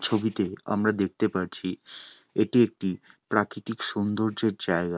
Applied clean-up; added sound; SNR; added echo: none; none; none; none.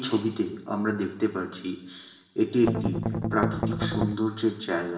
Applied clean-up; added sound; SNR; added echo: none; Strum; -1 dB; reverberation time 1.1 s.